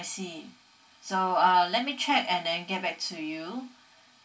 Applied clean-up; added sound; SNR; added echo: none; none; none; reverberation time 0.2 s.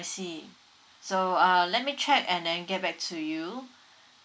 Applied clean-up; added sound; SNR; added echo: none; none; none; none.